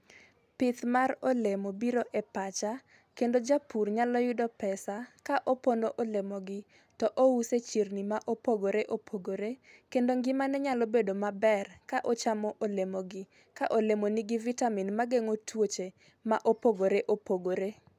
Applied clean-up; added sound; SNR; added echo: none; none; none; none.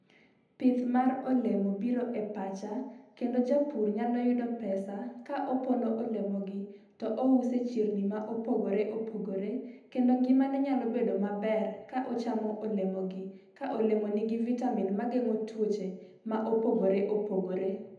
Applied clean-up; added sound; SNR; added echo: none; none; none; reverberation time 0.8 s.